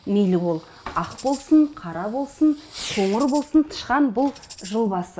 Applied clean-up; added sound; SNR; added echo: none; Tambourine + Fireworks; 19 dB; none.